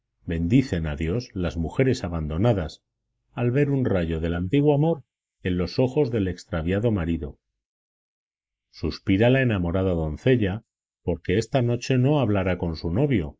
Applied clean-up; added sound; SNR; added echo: neural mask model Resemble Enhance denoiser.